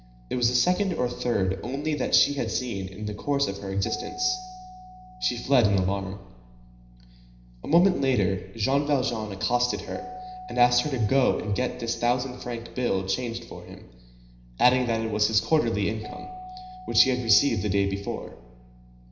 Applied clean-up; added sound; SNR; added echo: none; Keyboard (musical); 20 dB; reverberation time 0.9 s.